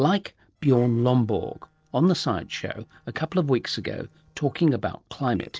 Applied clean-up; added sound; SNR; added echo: neural separator model SepFormer DNS4.